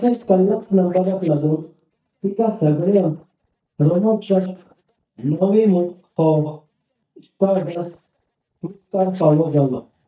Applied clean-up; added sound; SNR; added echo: neural mask model DeepFilterNet 3.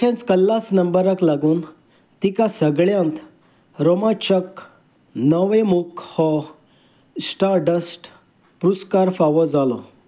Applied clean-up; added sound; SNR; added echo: none; none; none; none.